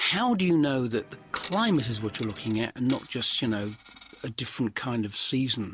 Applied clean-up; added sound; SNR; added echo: none; Coin (dropping) + Musical instrument; 18 dB; none.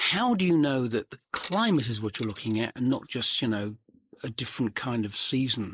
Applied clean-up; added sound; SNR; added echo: neural mask model Resemble Enhance denoiser.